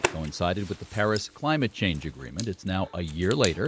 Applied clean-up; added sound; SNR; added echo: none; Zipper (clothing); 10 dB; none.